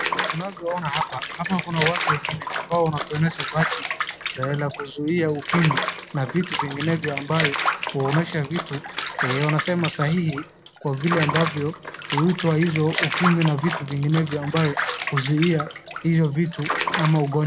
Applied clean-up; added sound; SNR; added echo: none; Bathtub (filling or washing) / Water; 4 dB; none.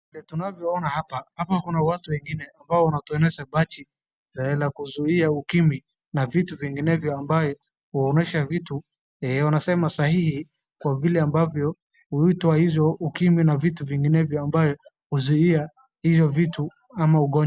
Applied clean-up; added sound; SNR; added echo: none; none; none; none.